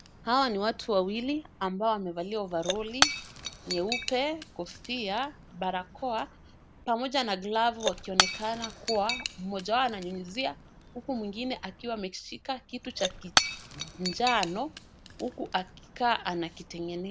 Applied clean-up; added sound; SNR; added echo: none; Shatter / Crushing; 4 dB; none.